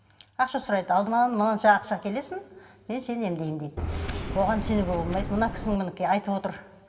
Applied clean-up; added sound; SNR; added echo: none; Subway, metro, underground; 5 dB; reverberation time 1.3 s.